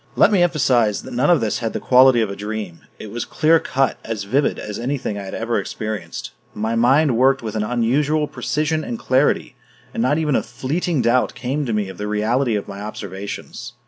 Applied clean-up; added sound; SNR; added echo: none; none; none; none.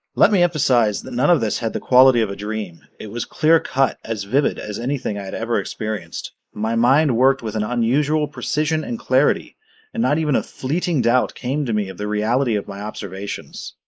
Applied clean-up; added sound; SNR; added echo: neural mask model Resemble Enhance denoiser.